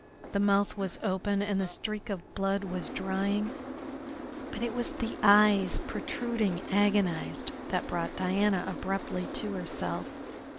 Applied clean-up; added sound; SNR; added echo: none; Boat, Water vehicle; 10 dB; none.